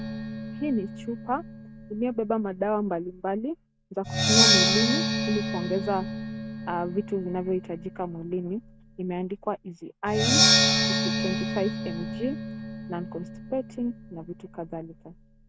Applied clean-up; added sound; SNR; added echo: none; Percussion; -2 dB; none.